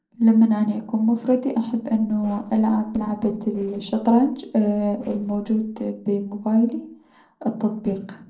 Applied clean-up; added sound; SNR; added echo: neural separator model SepFormer DNS4.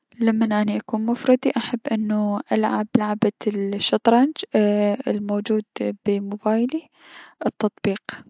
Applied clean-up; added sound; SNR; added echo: none; none; none; none.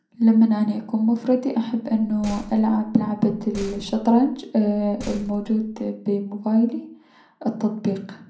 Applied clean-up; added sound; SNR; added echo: none; Slam; 18 dB; reverberation time 0.6 s.